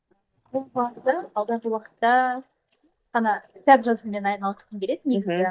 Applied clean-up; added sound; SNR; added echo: neural mask model DeepFilterNet 3.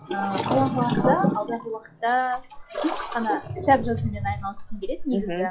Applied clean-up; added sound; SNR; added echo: classical method log-MMSE.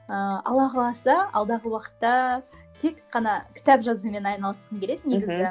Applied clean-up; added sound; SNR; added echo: none; none; none; none.